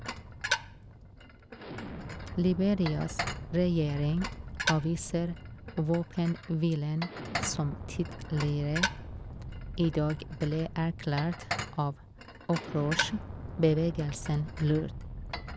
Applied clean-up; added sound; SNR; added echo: none; Explosion + Dishes, pots, and pans; 7 dB; none.